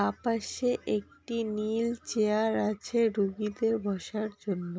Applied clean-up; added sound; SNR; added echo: none; none; none; none.